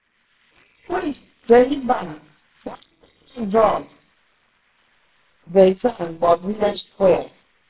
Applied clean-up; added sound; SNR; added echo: neural separator model SepFormer WHAMR!.